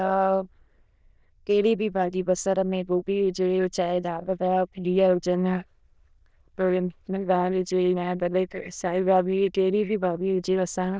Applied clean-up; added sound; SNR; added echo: neural diffusion model UNIVERSE++.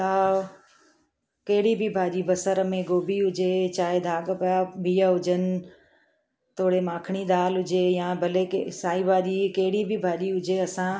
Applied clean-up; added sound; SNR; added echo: none; none; none; none.